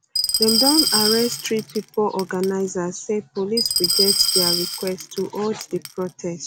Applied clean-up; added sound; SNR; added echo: none; Glass; -1 dB; none.